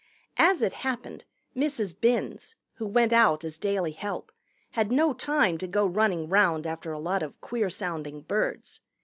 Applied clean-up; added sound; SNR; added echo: none; none; none; none.